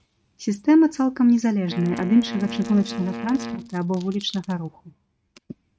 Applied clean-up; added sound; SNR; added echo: neural mask model RNNoise.